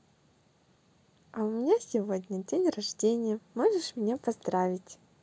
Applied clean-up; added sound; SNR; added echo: none; none; none; none.